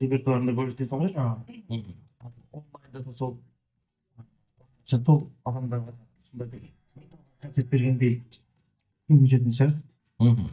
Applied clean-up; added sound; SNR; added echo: neural mask model DeepFilterNet 3.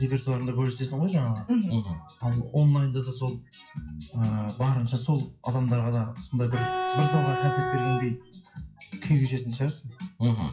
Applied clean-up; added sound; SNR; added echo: classical method WPE with log-MMSE.